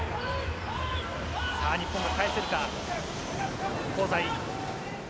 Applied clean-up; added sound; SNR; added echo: none; Fixed-wing aircraft, airplane; 4 dB; none.